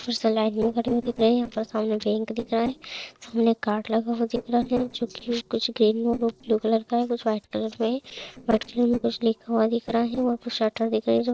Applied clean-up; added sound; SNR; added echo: neural separator model SepFormer DNS4.